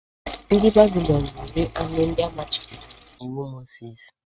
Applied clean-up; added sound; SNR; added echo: neural mask model RNNoise.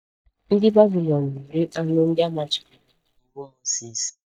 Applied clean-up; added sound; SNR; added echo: neural mask model DeepFilterNet 3.